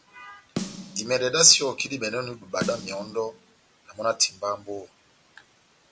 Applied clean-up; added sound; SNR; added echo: none; Snare drum; 12 dB; none.